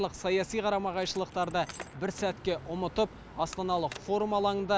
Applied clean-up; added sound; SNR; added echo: none; Car; 19 dB; none.